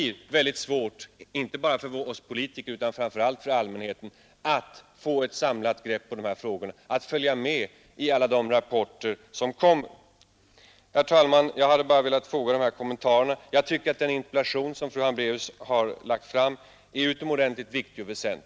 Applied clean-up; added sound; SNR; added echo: none; none; none; none.